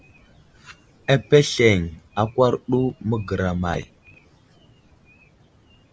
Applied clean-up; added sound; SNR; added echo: none; none; none; none.